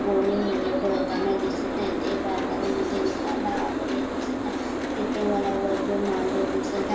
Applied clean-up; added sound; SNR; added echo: none; Boat, Water vehicle; -1 dB; reverberation time 0.4 s.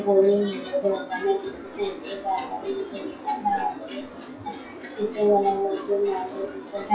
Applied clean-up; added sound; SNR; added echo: classical method WPE with log-MMSE.